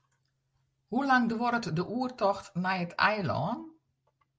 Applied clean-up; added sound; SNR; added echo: none; none; none; none.